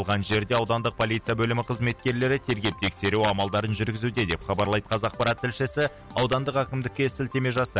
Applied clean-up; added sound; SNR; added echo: none; none; none; none.